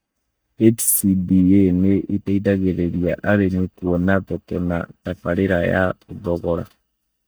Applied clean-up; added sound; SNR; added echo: neural mask model DeepFilterNet 3.